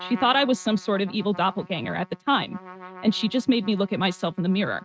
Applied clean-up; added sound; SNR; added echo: neural mask model RNNoise.